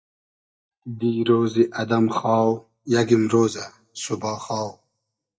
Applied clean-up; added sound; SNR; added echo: neural mask model DeepFilterNet 3.